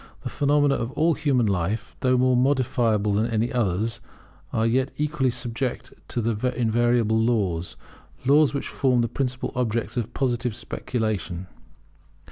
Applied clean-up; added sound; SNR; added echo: none; none; none; none.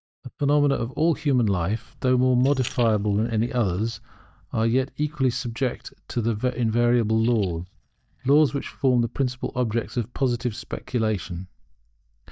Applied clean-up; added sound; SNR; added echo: neural mask model DeepFilterNet 3.